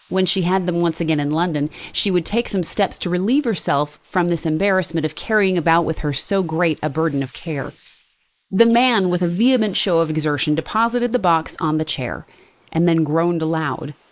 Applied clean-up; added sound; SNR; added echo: neural mask model Resemble Enhance denoiser.